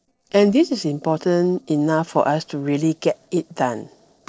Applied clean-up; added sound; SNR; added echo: neural separator model SepFormer DNS4.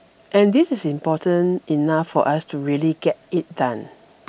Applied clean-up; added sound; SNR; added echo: none; none; none; none.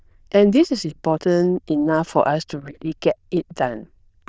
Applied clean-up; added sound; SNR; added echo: neural diffusion model UNIVERSE++.